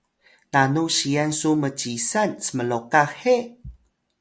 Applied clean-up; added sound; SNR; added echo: none; none; none; none.